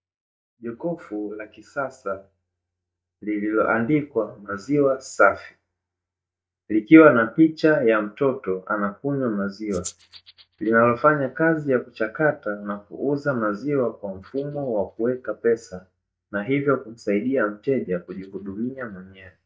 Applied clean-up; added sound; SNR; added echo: neural mask model DeepFilterNet 3.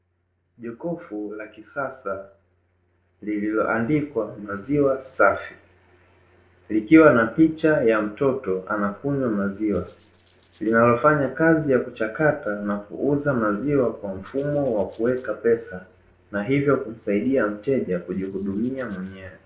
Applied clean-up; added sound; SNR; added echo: neural separator model SepFormer DNS4.